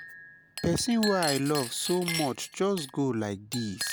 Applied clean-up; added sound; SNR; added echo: none; Chink, clink; 9 dB; none.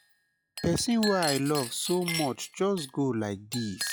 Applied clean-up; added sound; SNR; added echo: classical method log-MMSE.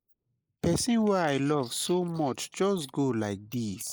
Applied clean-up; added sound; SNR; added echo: neural mask model Resemble Enhance denoiser.